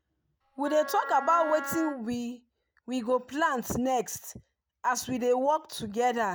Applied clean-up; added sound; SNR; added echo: none; Wind instrument, woodwind instrument; 9 dB; none.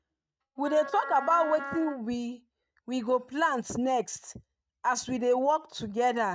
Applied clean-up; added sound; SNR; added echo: neural mask model RNNoise.